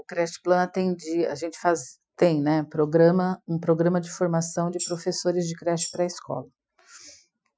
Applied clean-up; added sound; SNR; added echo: classical method Wiener filter.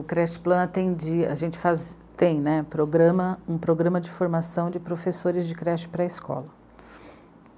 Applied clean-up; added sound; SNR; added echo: none; none; none; none.